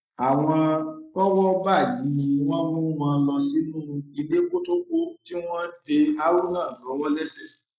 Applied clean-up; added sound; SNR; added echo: neural mask model Resemble Enhance denoiser.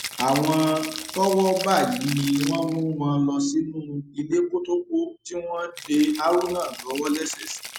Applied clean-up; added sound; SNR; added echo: none; Rattle (instrument); 13 dB; none.